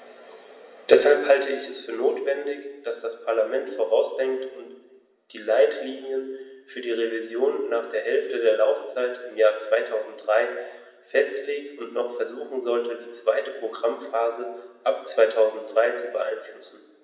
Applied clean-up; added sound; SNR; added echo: none; none; none; reverberation time 1.2 s.